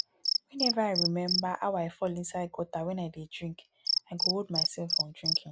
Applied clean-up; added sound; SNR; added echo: neural mask model Resemble Enhance denoiser.